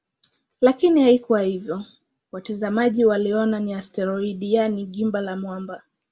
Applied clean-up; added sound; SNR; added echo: none; none; none; none.